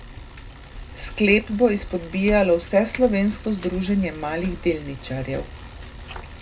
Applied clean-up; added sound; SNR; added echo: none; Bicycle; 13 dB; reverberation time 0.2 s.